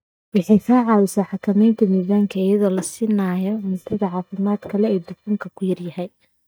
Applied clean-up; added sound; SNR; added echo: neural mask model DeepFilterNet 3.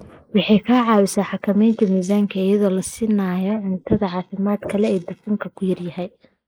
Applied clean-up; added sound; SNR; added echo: neural mask model Resemble Enhance denoiser.